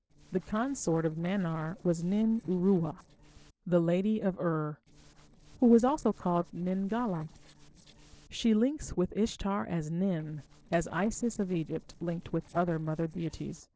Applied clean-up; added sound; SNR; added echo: neural separator model SepFormer DNS4.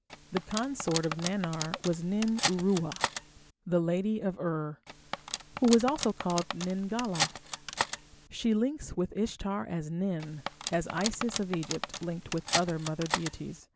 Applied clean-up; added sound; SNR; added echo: none; Cutlery, silverware; 5 dB; none.